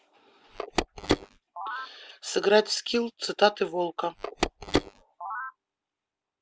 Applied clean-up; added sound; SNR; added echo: none; Telephone; 3 dB; none.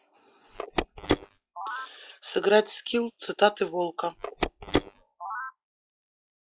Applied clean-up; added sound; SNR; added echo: classical method log-MMSE.